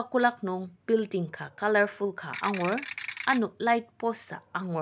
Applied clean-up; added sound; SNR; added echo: none; Ratchet, pawl / Percussion; 3 dB; none.